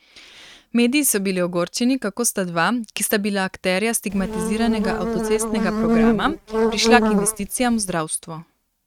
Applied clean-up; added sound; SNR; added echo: neural mask model RNNoise.